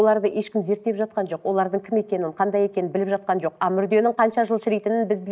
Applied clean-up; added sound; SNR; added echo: neural mask model Resemble Enhance denoiser.